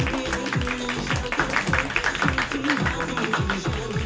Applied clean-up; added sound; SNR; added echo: none; Applause; 0 dB; reverberation time 0.2 s.